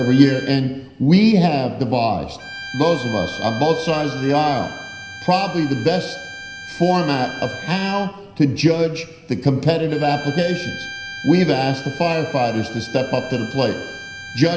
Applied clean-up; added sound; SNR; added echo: none; Bowed string instrument; 15 dB; reverberation time 0.9 s.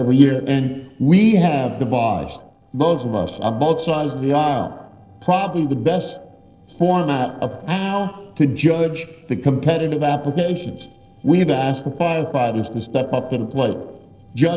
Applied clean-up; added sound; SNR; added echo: neural separator model SepFormer DNS4.